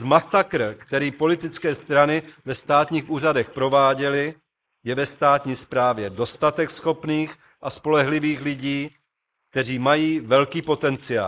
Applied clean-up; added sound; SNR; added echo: neural mask model Resemble Enhance denoiser.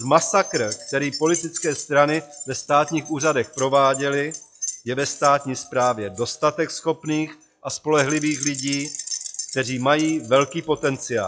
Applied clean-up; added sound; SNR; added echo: classical method log-MMSE.